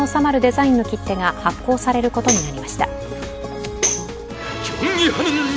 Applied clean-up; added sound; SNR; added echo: none; Tambourine; 7 dB; none.